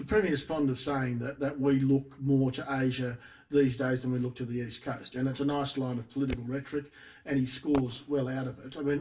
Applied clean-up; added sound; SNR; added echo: none; Fireworks; 15 dB; reverberation time 0.2 s.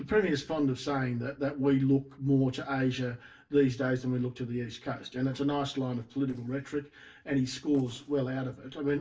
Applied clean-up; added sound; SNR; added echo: neural separator model SepFormer DNS4.